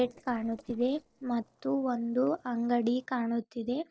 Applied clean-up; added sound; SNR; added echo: neural separator model SepFormer DNS4.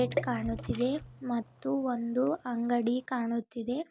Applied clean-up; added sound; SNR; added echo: none; Drum + Water / Splash, splatter; 11 dB; none.